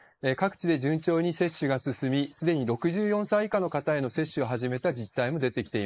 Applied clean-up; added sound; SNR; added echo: neural mask model Resemble Enhance denoiser.